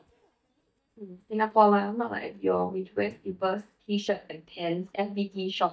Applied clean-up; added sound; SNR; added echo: neural mask model DeepFilterNet 3.